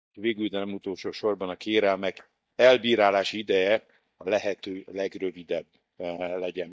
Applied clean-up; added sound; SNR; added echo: neural mask model DeepFilterNet 3.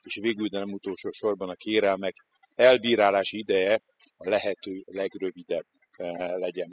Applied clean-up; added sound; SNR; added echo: classical method spectral subtraction.